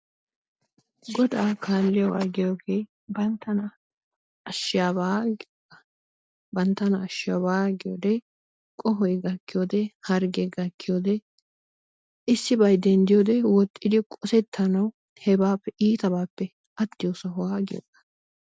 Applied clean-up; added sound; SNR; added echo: none; none; none; none.